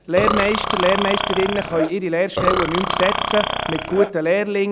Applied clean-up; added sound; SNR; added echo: none; Burping, eructation; 2 dB; none.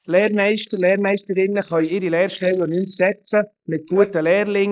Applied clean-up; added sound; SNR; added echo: neural mask model Resemble Enhance denoiser.